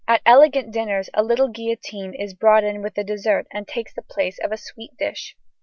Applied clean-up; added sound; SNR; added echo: none; none; none; none.